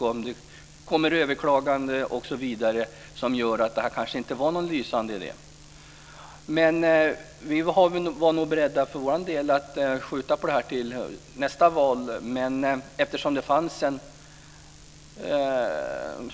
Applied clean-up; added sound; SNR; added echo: none; none; none; none.